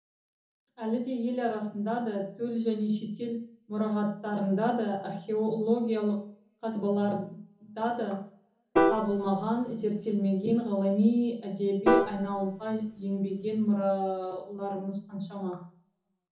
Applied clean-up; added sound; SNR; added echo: none; Piano; 2 dB; reverberation time 0.7 s.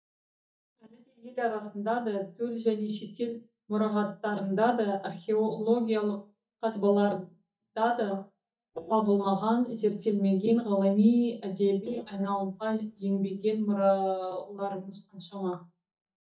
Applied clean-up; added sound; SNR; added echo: neural mask model DeepFilterNet 3.